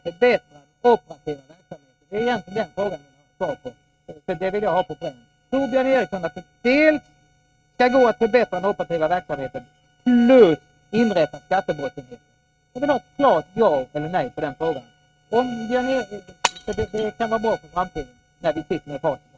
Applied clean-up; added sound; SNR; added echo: neural mask model RNNoise.